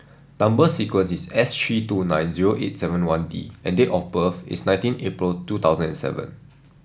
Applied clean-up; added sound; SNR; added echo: none; none; none; none.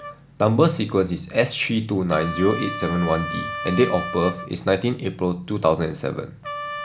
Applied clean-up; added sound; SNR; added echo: none; Trumpet; 11 dB; none.